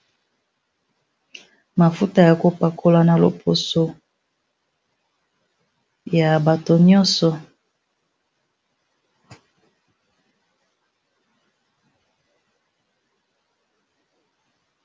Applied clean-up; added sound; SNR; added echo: none; none; none; none.